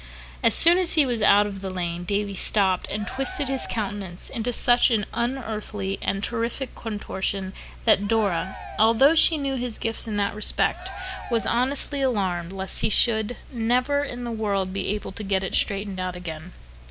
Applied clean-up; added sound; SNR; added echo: none; Cheering; 14 dB; none.